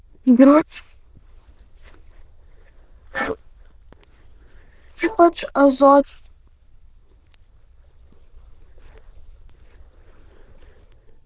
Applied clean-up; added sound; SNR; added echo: neural diffusion model UNIVERSE++.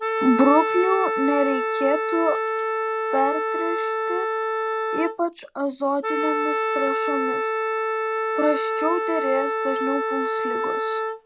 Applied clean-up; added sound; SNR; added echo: none; Wind instrument, woodwind instrument; -1 dB; none.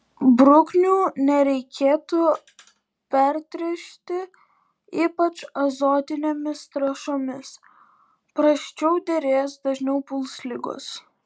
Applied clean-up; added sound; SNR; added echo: none; none; none; none.